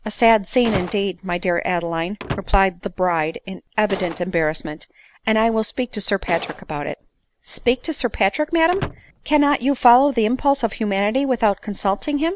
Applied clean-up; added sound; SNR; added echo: none; Gunshot, gunfire + Slam / Wood; 13 dB; none.